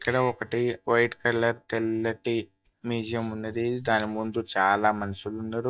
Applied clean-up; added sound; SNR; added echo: neural mask model DeepFilterNet 3.